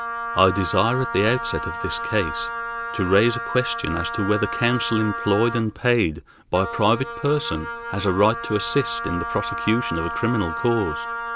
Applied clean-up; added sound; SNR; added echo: none; Wind instrument, woodwind instrument; 7 dB; none.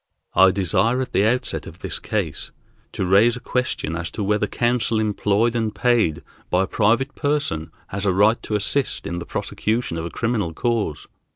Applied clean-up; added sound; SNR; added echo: none; none; none; none.